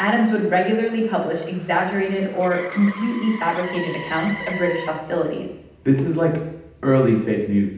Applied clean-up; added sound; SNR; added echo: none; Motor vehicle (road); 16 dB; reverberation time 0.8 s.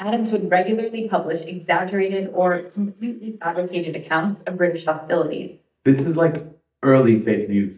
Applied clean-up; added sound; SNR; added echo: neural mask model DeepFilterNet 3.